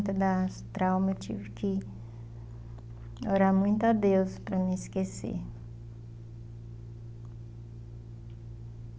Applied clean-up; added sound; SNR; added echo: none; none; none; none.